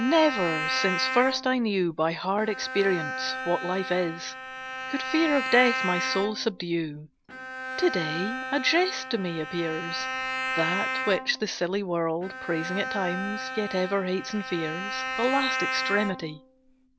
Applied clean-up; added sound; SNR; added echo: none; Bowed string instrument; 5 dB; none.